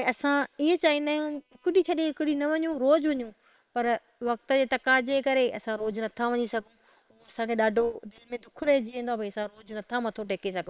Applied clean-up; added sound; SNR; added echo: neural separator model SepFormer WHAM!.